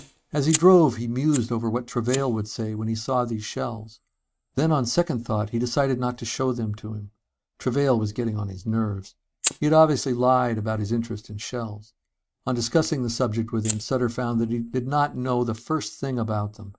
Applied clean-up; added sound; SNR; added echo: neural mask model RNNoise.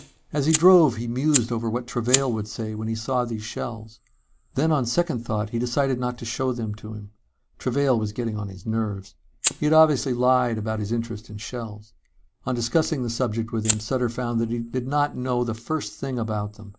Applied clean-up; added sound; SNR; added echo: none; Fire; 12 dB; none.